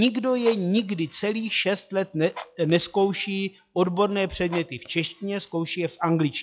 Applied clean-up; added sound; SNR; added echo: classical method log-MMSE.